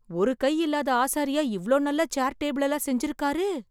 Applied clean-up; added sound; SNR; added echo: none; none; none; none.